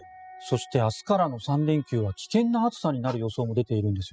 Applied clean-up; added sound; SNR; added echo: classical method spectral subtraction.